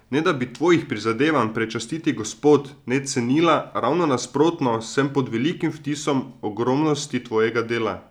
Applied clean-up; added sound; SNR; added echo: none; none; none; none.